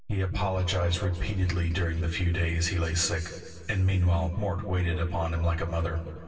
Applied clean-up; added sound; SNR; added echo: none; none; none; reverberation time 2.5 s.